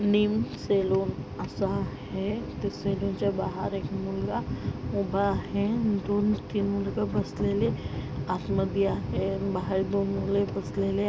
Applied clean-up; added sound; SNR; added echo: none; Hammer; 17 dB; none.